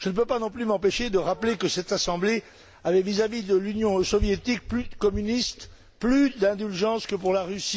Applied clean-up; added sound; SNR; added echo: none; Bicycle; 16 dB; none.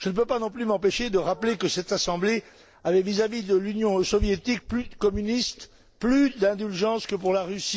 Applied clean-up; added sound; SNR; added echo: neural separator model SepFormer DNS4.